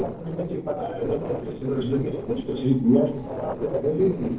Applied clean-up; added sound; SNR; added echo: neural separator model SepFormer DNS4.